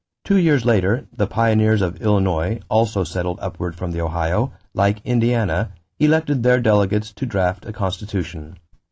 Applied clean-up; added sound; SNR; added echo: none; none; none; none.